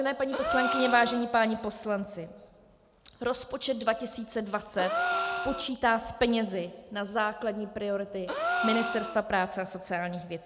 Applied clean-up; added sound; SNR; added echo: none; Gasp; 4 dB; none.